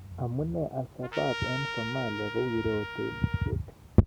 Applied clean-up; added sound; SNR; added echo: none; Trumpet; 8 dB; none.